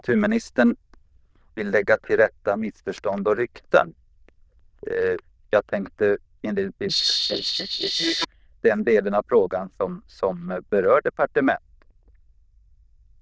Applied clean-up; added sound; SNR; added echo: neural diffusion model UNIVERSE++.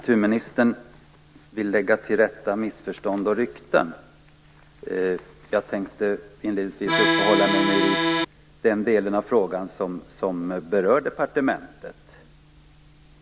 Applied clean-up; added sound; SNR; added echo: none; Accordion; -4 dB; none.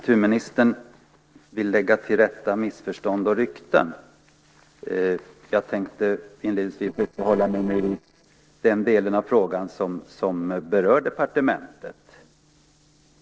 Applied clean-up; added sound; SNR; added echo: neural separator model SepFormer DNS4.